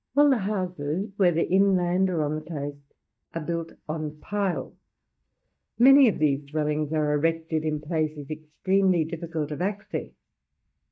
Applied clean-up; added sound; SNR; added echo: neural mask model DeepFilterNet 3.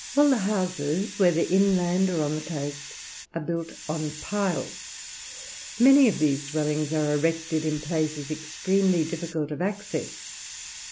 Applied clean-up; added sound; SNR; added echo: none; Hiss; 14 dB; none.